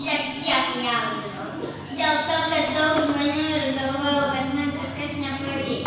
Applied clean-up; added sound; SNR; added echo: none; Squeak; 18 dB; reverberation time 1.0 s.